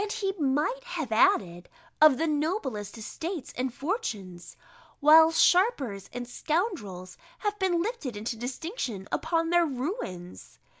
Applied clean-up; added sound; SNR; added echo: none; none; none; none.